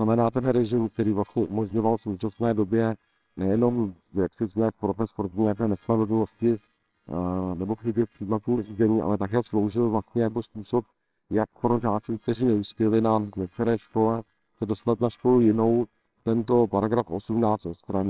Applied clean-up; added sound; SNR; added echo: neural separator model SepFormer WHAMR!.